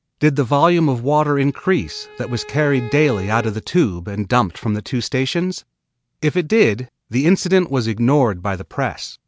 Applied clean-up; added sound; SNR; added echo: none; Bowed string instrument; 18 dB; none.